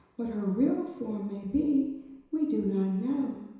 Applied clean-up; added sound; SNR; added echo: none; none; none; reverberation time 1.0 s.